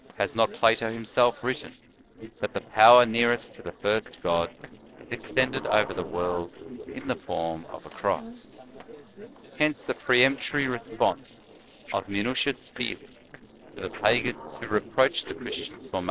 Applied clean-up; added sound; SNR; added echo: neural separator model SepFormer DNS4.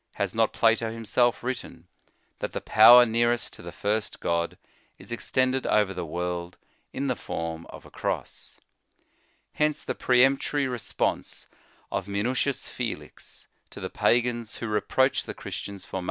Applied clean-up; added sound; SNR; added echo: none; none; none; none.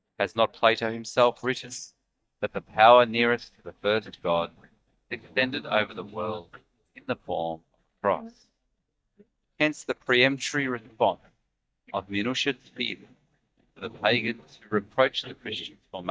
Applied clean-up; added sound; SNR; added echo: neural mask model DeepFilterNet 3.